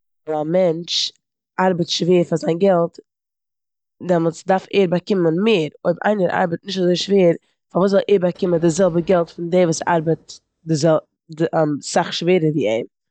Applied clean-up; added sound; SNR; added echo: neural mask model DeepFilterNet 3.